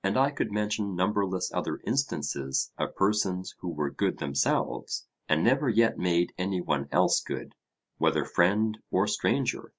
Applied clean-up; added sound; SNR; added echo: none; none; none; none.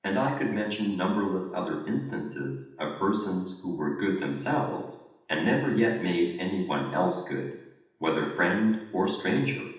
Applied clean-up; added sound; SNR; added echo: none; none; none; reverberation time 0.9 s.